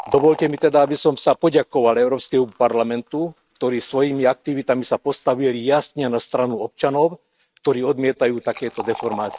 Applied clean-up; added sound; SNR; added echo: neural mask model RNNoise.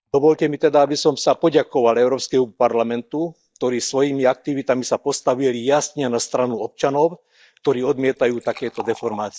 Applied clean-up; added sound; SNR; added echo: neural mask model DeepFilterNet 3.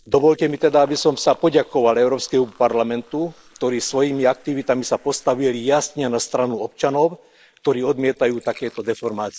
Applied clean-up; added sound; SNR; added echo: neural mask model Resemble Enhance denoiser.